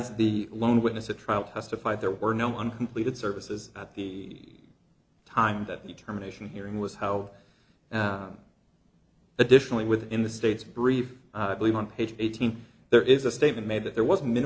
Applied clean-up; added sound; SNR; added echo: none; none; none; none.